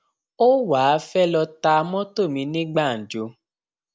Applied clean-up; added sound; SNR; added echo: none; none; none; none.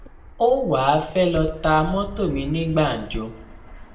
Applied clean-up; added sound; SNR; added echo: none; Fixed-wing aircraft, airplane; 12 dB; reverberation time 0.5 s.